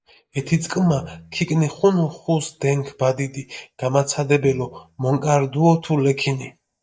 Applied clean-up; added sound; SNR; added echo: neural mask model DeepFilterNet 3.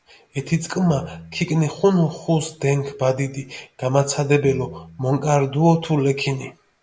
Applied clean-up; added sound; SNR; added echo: none; Piano; 19 dB; none.